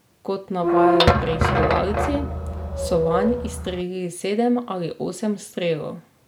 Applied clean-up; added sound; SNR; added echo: none; Squeak / Thump, thud; -4 dB; none.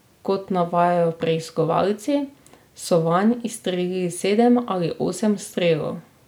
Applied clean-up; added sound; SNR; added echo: none; none; none; none.